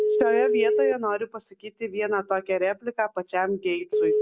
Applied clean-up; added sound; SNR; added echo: none; Telephone; -1 dB; none.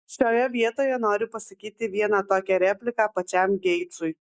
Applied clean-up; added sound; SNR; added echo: neural mask model Resemble Enhance denoiser.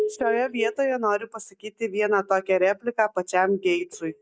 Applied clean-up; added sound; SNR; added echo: neural mask model DeepFilterNet 3.